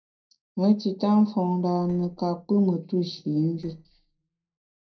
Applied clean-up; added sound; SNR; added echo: neural separator model SepFormer DNS4.